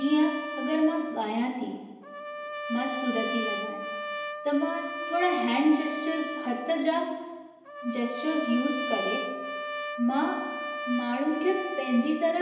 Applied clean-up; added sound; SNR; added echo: none; Trumpet; 7 dB; reverberation time 1.0 s.